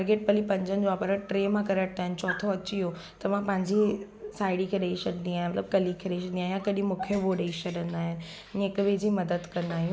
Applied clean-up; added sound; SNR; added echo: none; Dog; 19 dB; none.